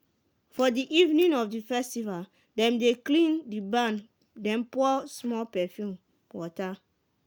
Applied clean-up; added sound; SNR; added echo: none; none; none; none.